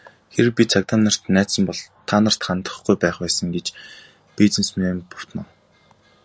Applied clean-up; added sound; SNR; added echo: none; none; none; none.